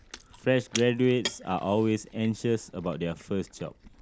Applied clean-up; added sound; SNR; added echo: none; Chewing, mastication; 15 dB; none.